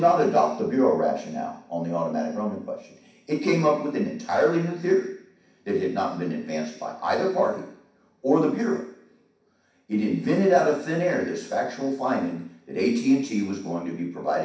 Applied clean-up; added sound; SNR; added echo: none; none; none; reverberation time 0.6 s.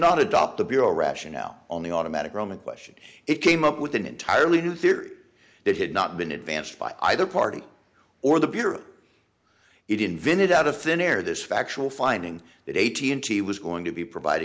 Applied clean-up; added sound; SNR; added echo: none; none; none; none.